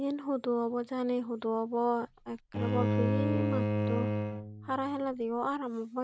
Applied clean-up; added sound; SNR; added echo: none; Bowed string instrument; -1 dB; none.